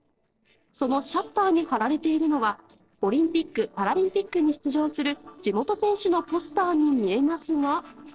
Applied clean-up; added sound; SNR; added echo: neural separator model SepFormer DNS4.